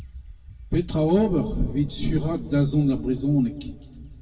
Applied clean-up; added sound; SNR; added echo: none; Bird; 18 dB; reverberation time 1.6 s.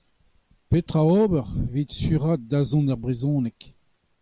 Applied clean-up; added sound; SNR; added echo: none; none; none; none.